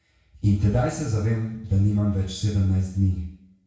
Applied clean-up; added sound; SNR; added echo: none; none; none; reverberation time 0.6 s.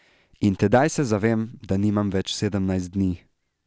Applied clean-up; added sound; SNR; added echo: none; none; none; none.